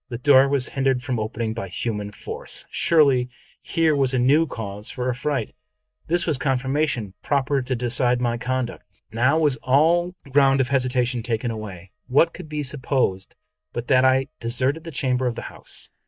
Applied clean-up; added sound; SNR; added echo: neural mask model DeepFilterNet 3.